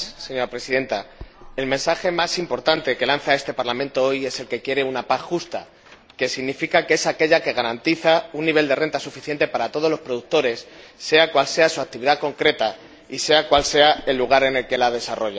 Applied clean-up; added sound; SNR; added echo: none; none; none; none.